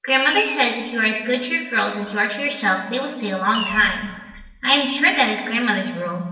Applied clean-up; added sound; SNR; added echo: none; Fireworks; 8 dB; reverberation time 1.1 s.